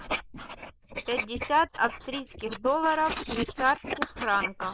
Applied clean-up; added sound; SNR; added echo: neural mask model Resemble Enhance denoiser.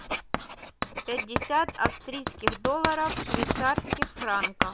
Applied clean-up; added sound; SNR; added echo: none; Writing; 0 dB; none.